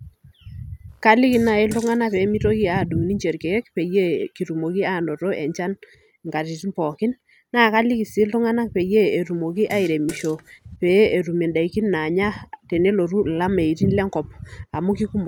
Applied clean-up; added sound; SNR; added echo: none; Fart; 19 dB; none.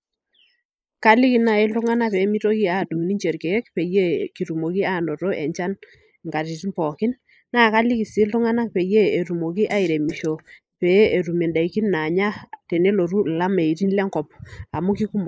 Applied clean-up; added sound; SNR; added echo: neural mask model Resemble Enhance denoiser.